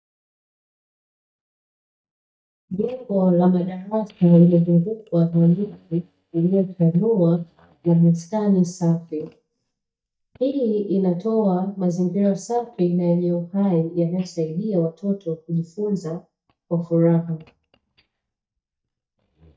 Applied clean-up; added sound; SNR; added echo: neural mask model DeepFilterNet 3.